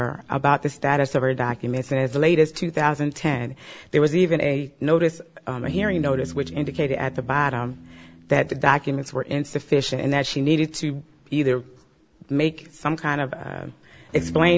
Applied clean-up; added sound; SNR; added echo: none; Piano; 18 dB; none.